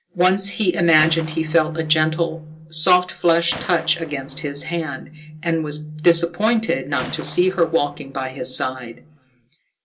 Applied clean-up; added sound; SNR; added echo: none; Gunshot, gunfire; 20 dB; reverberation time 0.2 s.